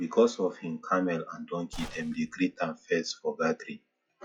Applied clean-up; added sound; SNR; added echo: classical method log-MMSE.